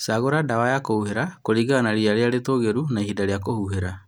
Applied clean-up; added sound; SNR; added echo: none; none; none; none.